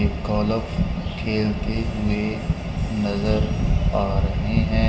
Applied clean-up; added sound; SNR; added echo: none; Insect; 20 dB; reverberation time 2.6 s.